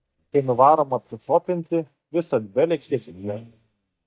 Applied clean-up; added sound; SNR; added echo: neural mask model DeepFilterNet 3.